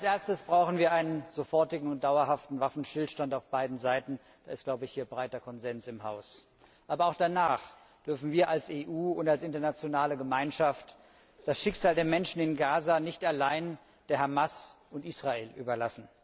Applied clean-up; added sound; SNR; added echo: none; none; none; none.